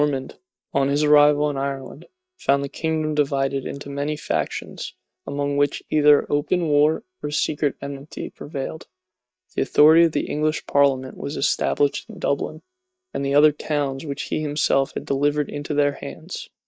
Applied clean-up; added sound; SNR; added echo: neural mask model DeepFilterNet 3.